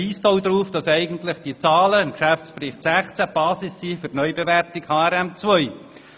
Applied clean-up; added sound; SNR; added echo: none; none; none; none.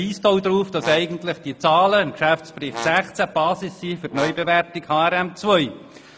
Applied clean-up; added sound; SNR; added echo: none; Brass instrument; 15 dB; none.